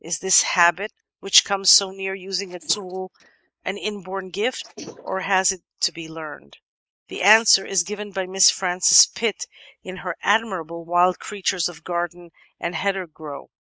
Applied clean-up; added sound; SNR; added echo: neural mask model Resemble Enhance denoiser.